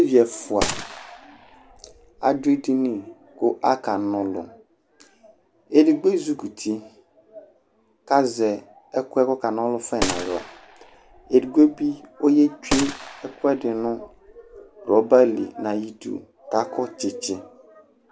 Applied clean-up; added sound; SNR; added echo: none; Gunshot, gunfire; 10 dB; none.